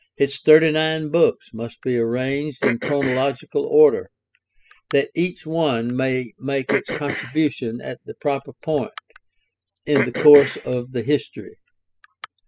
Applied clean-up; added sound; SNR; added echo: classical method spectral subtraction.